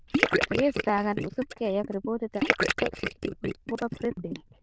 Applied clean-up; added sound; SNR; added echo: neural diffusion model UNIVERSE++.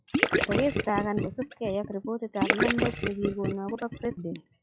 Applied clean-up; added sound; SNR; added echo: classical method log-MMSE.